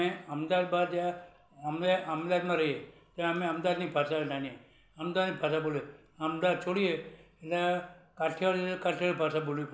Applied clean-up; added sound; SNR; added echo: none; none; none; none.